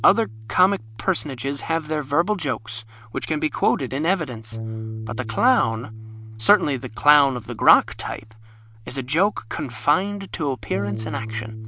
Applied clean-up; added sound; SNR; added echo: none; Bass guitar; 13 dB; none.